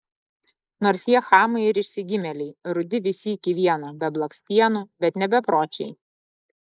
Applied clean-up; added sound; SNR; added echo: neural mask model Resemble Enhance denoiser.